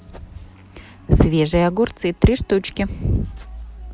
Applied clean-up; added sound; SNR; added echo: none; none; none; none.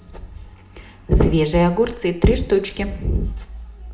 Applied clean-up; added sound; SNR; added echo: none; none; none; reverberation time 0.5 s.